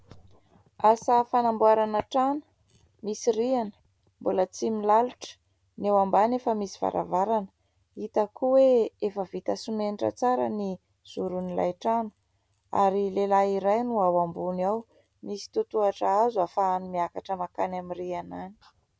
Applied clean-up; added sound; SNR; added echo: none; none; none; none.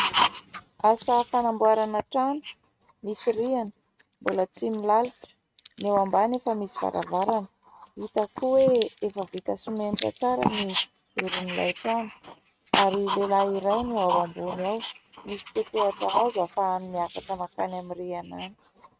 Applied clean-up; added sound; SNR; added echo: neural mask model RNNoise.